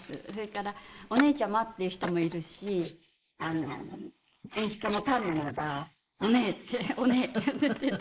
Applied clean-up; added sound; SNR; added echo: neural mask model Resemble Enhance denoiser.